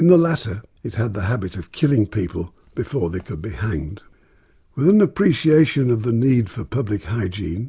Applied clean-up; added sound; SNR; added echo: none; none; none; none.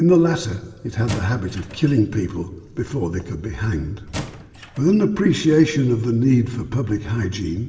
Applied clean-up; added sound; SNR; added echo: none; Squeak / Wood; 14 dB; reverberation time 2.7 s.